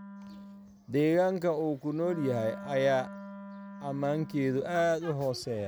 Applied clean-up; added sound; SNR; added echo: none; Wind instrument, woodwind instrument; 15 dB; none.